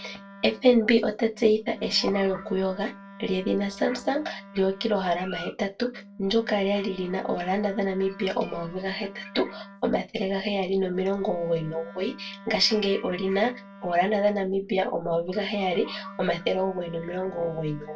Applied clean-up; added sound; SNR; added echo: none; Wind instrument, woodwind instrument; 19 dB; reverberation time 0.2 s.